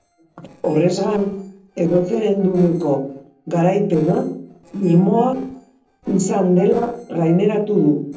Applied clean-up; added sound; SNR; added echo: neural separator model SepFormer DNS4.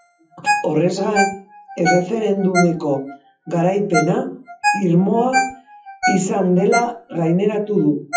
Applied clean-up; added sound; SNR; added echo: classical method WPE with log-MMSE.